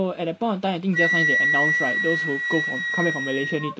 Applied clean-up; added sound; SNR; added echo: none; Wind instrument, woodwind instrument; -2 dB; none.